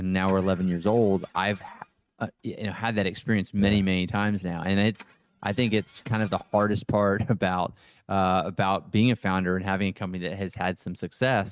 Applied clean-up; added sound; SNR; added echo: neural mask model RNNoise.